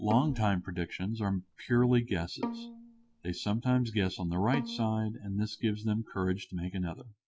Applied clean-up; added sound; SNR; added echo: none; Bowed string instrument; 12 dB; none.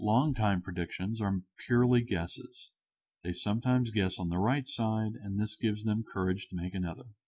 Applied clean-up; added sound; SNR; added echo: none; none; none; none.